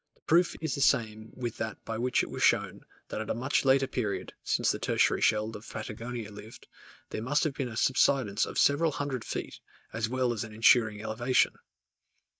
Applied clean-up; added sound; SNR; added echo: neural mask model DeepFilterNet 3.